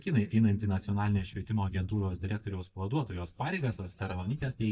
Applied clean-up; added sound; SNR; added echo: neural mask model DeepFilterNet 3.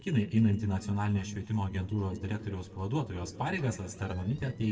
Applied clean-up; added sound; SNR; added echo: neural separator model SepFormer DNS4.